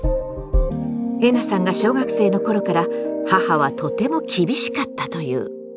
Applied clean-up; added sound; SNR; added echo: none; none; none; none.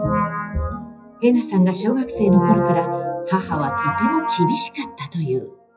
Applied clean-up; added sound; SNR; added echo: classical method WPE with log-MMSE.